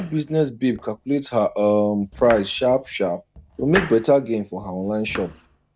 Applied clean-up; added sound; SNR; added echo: none; Domestic sounds, home sounds; 15 dB; none.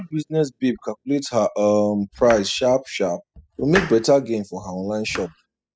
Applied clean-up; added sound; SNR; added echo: classical method spectral subtraction.